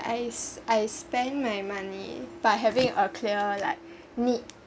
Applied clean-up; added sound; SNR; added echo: none; none; none; none.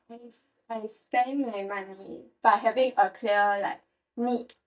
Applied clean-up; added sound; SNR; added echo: neural mask model DeepFilterNet 3.